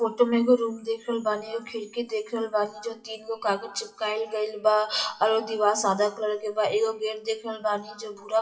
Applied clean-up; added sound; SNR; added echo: classical method WPE with log-MMSE.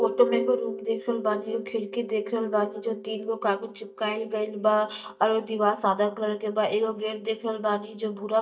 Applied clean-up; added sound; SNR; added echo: neural mask model DeepFilterNet 3.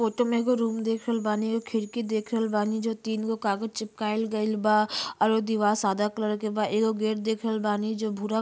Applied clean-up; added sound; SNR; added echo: none; none; none; none.